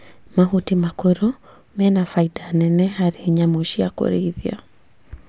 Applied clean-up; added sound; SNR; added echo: none; none; none; none.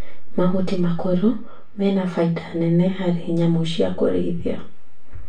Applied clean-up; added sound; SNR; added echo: none; none; none; reverberation time 0.3 s.